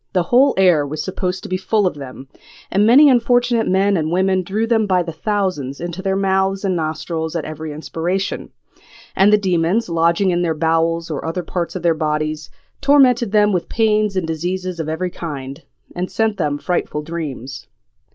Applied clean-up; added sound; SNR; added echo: none; none; none; none.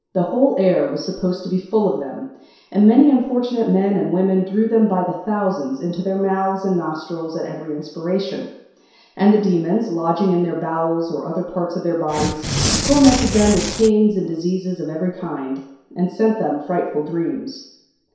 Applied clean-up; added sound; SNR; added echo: none; Tearing; 3 dB; reverberation time 0.7 s.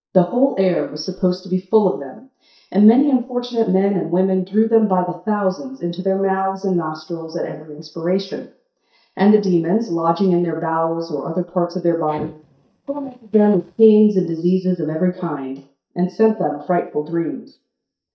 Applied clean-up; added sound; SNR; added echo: neural mask model DeepFilterNet 3.